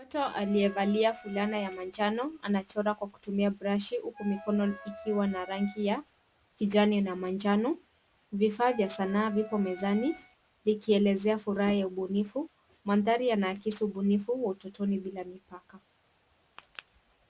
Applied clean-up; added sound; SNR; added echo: none; Wind instrument, woodwind instrument; 16 dB; none.